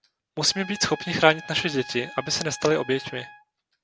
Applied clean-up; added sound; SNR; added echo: none; Trumpet; 17 dB; none.